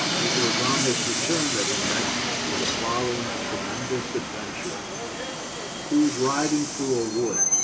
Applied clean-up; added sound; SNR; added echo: none; Train; -1 dB; reverberation time 0.4 s.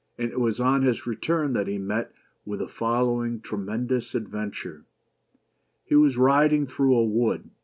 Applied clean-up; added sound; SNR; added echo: none; none; none; none.